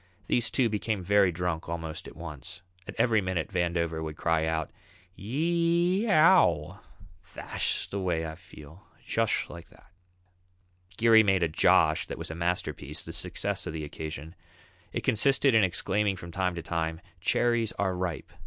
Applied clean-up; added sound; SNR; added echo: none; none; none; none.